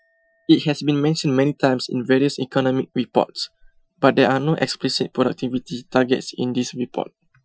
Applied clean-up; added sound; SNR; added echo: classical method Wiener filter.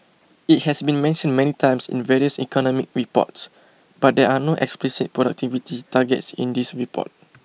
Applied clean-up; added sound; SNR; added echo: none; none; none; none.